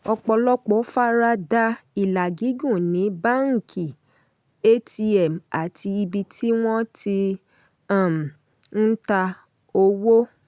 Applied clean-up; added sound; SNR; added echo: none; none; none; none.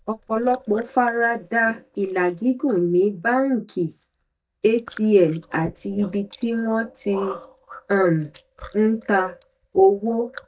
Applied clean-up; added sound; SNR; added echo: neural mask model DeepFilterNet 3.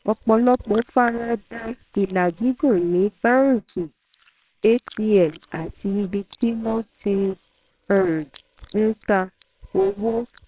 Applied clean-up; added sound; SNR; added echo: neural separator model SepFormer WHAMR!.